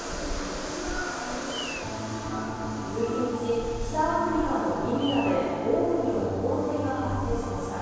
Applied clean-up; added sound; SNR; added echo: none; Bird vocalization, bird call, bird song; 11 dB; reverberation time 2.2 s.